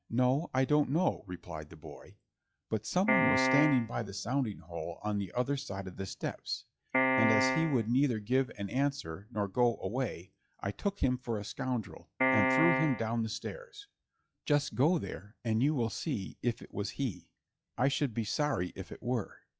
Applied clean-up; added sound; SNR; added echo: classical method log-MMSE.